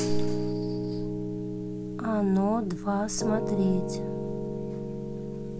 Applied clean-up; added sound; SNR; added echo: none; Piano; 2 dB; none.